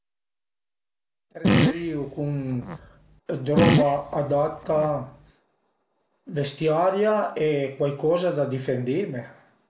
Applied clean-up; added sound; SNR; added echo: none; Fart; -1 dB; none.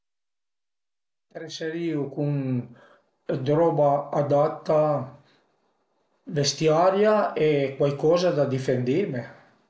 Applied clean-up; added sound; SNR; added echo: none; none; none; none.